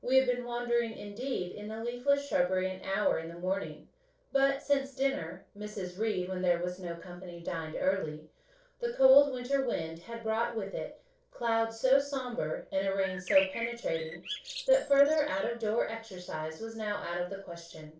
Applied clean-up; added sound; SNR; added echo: neural separator model SepFormer DNS4.